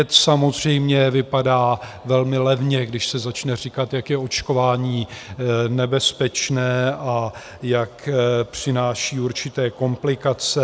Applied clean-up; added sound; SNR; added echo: none; none; none; none.